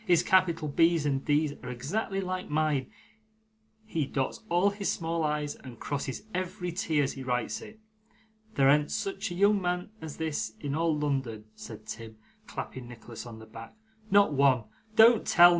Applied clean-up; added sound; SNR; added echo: none; none; none; none.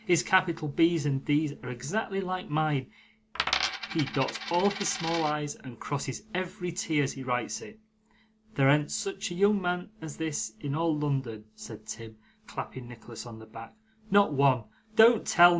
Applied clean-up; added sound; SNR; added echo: none; Coin (dropping); 5 dB; none.